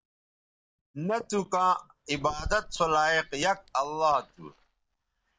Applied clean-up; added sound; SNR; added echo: neural mask model DeepFilterNet 3.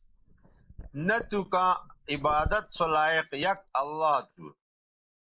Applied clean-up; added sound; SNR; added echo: neural mask model Resemble Enhance denoiser.